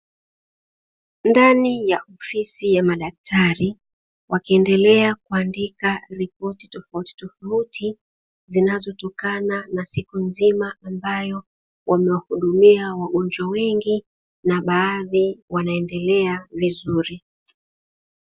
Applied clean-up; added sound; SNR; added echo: none; none; none; none.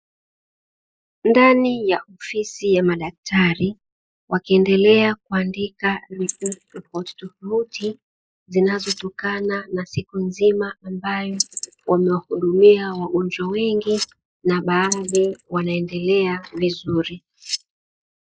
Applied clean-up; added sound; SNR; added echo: neural mask model Resemble Enhance denoiser.